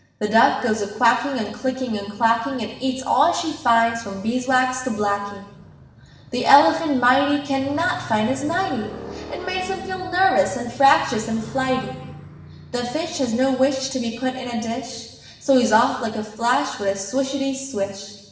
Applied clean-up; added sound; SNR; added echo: none; Motorcycle; 20 dB; reverberation time 1.0 s.